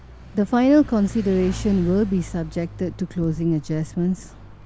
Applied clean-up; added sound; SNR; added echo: none; Mechanisms / Bicycle; 14 dB; none.